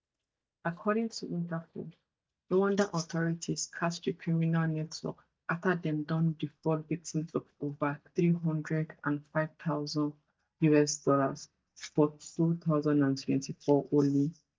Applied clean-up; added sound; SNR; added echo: neural mask model DeepFilterNet 3.